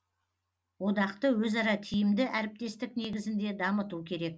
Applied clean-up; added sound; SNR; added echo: none; none; none; none.